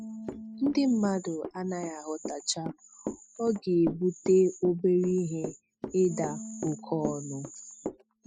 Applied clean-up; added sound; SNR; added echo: classical method spectral subtraction.